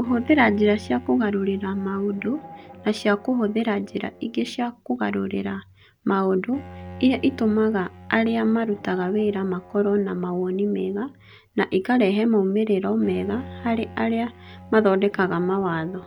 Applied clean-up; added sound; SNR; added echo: none; Bowed string instrument; 20 dB; none.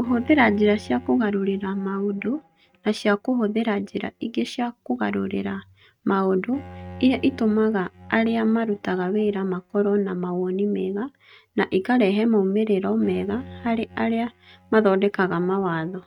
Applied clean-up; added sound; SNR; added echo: neural mask model RNNoise.